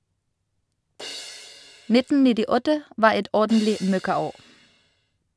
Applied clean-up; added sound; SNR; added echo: none; Crash cymbal; 18 dB; none.